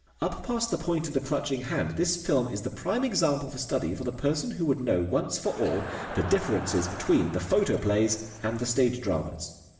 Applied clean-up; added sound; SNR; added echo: none; Crowd; 11 dB; reverberation time 1.1 s.